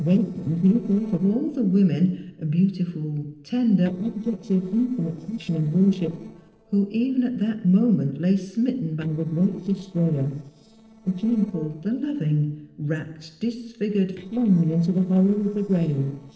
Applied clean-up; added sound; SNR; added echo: neural separator model SepFormer DNS4.